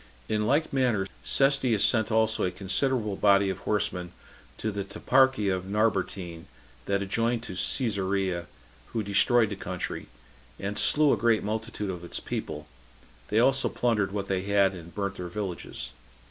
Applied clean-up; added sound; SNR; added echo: none; none; none; none.